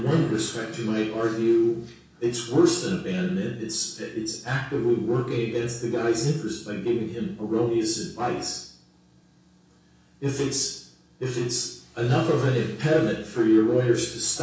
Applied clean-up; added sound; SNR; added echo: none; none; none; reverberation time 0.6 s.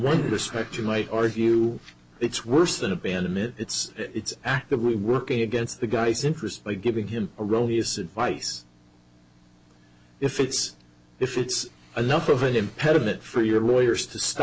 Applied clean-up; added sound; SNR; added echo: none; none; none; none.